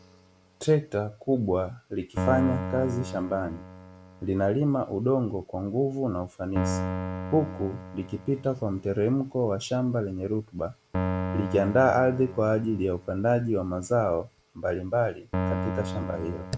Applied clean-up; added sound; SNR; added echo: none; Keyboard (musical); 8 dB; none.